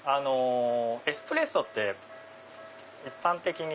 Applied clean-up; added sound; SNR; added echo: none; none; none; none.